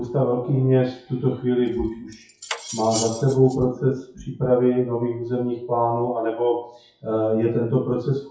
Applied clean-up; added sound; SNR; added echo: classical method WPE with log-MMSE.